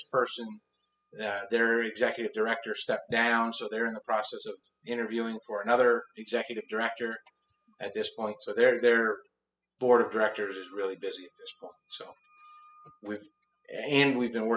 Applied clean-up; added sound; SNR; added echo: classical method spectral subtraction.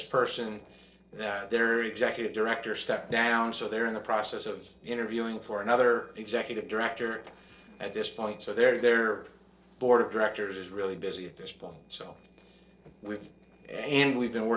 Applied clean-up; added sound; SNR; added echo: neural separator model SepFormer DNS4.